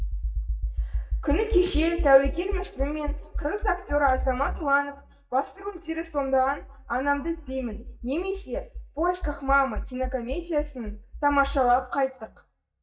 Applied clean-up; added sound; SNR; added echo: neural mask model DeepFilterNet 3.